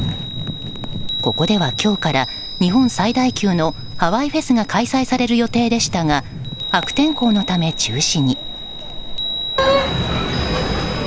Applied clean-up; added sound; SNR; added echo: none; Chime; 9 dB; none.